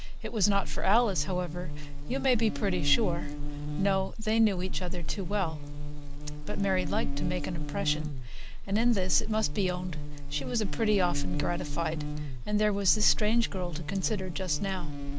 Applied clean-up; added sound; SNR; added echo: none; Buzz; -3 dB; none.